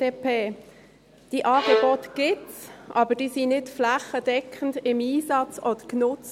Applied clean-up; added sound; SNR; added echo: none; Bowed string instrument; 4 dB; none.